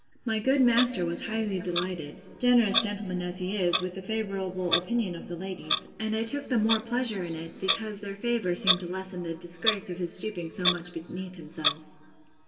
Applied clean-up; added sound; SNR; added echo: none; Clock; 5 dB; reverberation time 1.8 s.